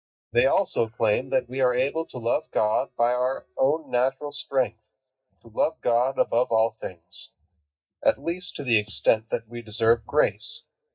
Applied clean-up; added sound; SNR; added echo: neural mask model DeepFilterNet 3.